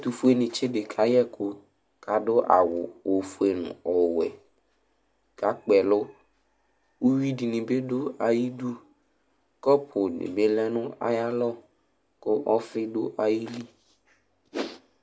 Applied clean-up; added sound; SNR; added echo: none; none; none; none.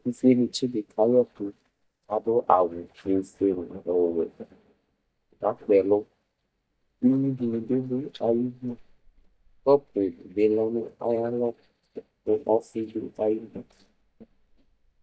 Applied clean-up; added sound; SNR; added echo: neural mask model DeepFilterNet 3.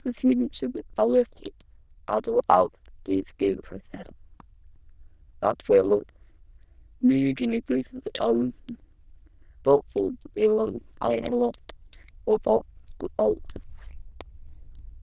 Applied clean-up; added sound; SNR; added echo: neural diffusion model UNIVERSE++.